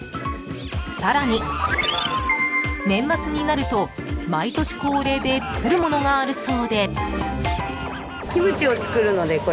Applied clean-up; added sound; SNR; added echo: none; Scratching (performance technique); 12 dB; none.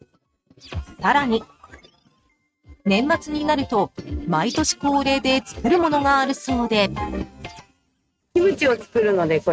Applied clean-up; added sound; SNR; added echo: neural mask model RNNoise.